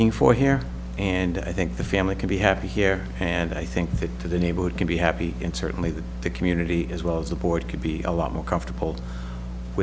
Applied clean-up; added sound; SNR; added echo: none; none; none; none.